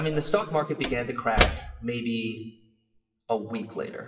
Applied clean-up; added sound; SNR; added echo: classical method WPE with log-MMSE.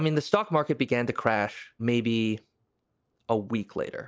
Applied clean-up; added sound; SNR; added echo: none; none; none; none.